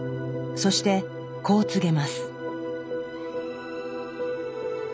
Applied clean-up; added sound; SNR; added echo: none; none; none; none.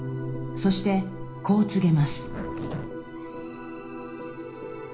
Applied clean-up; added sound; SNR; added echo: none; Zipper (clothing); 13 dB; reverberation time 0.4 s.